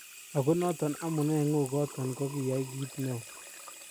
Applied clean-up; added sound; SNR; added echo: none; Sink (filling or washing) / Water tap, faucet; 14 dB; none.